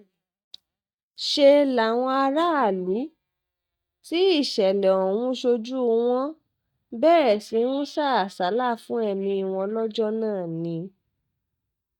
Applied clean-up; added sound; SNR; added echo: neural mask model DeepFilterNet 3.